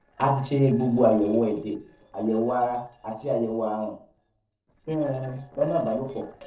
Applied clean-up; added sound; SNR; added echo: neural separator model SepFormer DNS4.